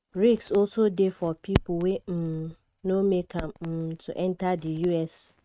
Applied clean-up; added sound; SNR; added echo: neural mask model RNNoise.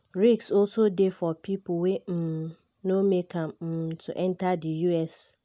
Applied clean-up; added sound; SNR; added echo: none; none; none; none.